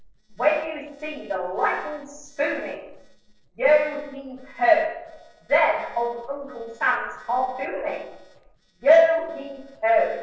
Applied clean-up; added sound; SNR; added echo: neural separator model SepFormer DNS4.